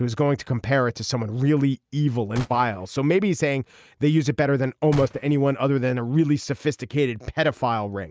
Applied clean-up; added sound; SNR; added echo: neural mask model RNNoise.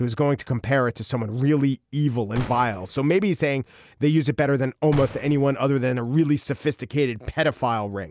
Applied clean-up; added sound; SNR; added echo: none; Gunshot, gunfire; 15 dB; none.